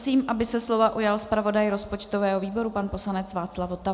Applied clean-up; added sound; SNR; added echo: none; none; none; none.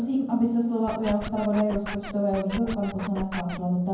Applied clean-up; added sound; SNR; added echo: none; Scratching (performance technique); 11 dB; reverberation time 0.9 s.